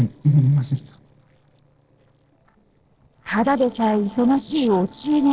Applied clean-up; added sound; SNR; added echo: neural separator model SepFormer DNS4.